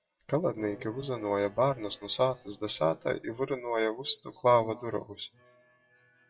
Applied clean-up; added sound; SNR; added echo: classical method WPE with log-MMSE.